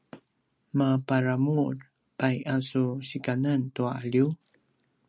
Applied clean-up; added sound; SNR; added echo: none; none; none; none.